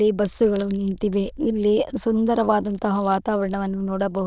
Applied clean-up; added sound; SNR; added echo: neural diffusion model UNIVERSE++.